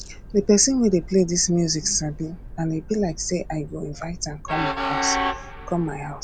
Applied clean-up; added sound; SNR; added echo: none; Train; 8 dB; none.